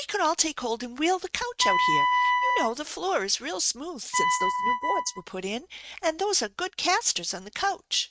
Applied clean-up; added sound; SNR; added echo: neural mask model RNNoise.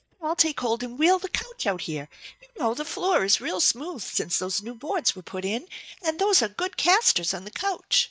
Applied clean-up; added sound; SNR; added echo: neural mask model DeepFilterNet 3.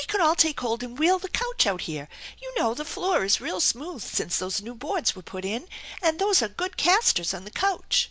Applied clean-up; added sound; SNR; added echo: none; none; none; none.